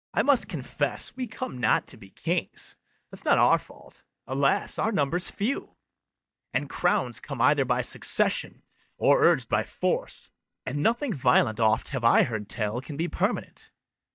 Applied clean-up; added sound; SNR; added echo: neural mask model DeepFilterNet 3.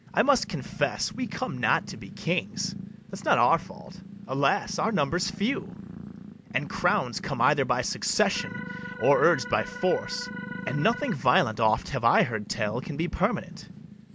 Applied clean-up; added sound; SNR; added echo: none; Organ + Purr; 12 dB; none.